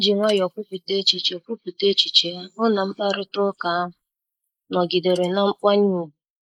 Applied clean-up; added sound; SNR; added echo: neural mask model Resemble Enhance denoiser.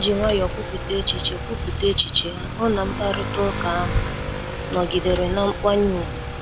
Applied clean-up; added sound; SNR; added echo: none; Motorcycle / Accelerating, revving, vroom; 4 dB; none.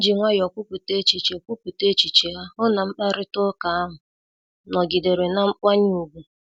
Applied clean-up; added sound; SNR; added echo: none; none; none; none.